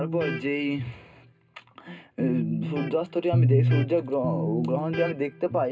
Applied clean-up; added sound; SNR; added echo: none; Electric guitar; 0 dB; reverberation time 0.2 s.